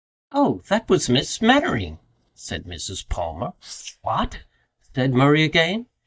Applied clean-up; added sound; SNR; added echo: neural mask model DeepFilterNet 3.